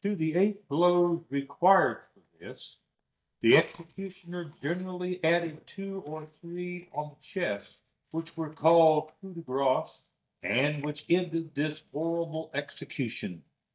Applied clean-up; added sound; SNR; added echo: neural mask model DeepFilterNet 3.